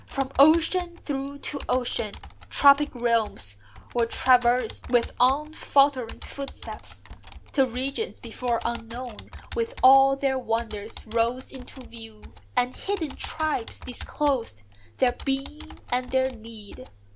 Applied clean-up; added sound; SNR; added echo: none; Computer keyboard; 16 dB; none.